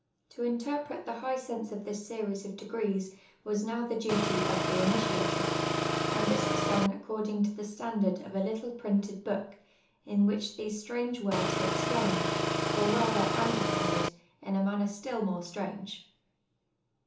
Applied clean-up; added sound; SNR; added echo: none; Engine; -3 dB; reverberation time 1.2 s.